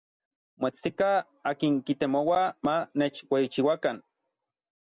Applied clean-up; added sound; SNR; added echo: none; none; none; none.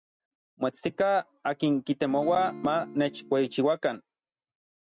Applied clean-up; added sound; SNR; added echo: neural mask model RNNoise.